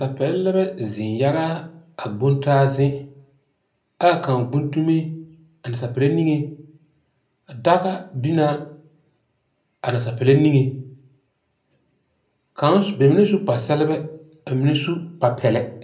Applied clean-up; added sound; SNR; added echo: none; none; none; reverberation time 0.4 s.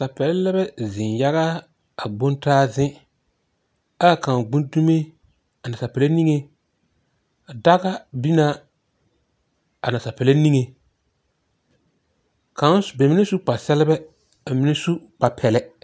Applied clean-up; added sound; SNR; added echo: none; none; none; none.